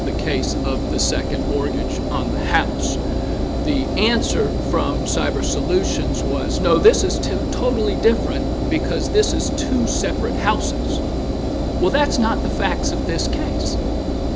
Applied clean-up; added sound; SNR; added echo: none; Engine; -2 dB; none.